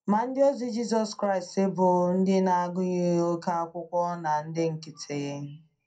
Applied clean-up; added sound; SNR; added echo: none; none; none; reverberation time 0.2 s.